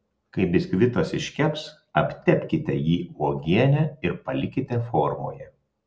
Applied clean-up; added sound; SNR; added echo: none; none; none; none.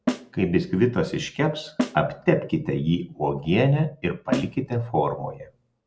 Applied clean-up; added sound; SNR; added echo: none; Snare drum; 9 dB; none.